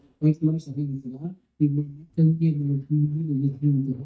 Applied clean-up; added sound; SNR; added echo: neural mask model DeepFilterNet 3.